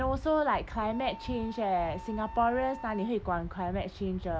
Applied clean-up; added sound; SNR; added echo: none; Wind instrument, woodwind instrument; 17 dB; none.